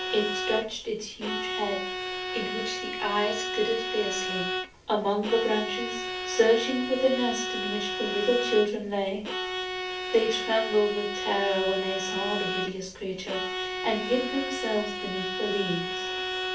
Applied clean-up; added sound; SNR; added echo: none; Bowed string instrument; 3 dB; reverberation time 0.3 s.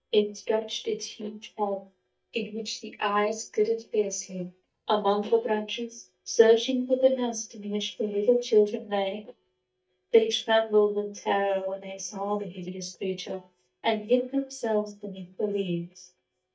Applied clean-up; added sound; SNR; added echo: neural mask model DeepFilterNet 3.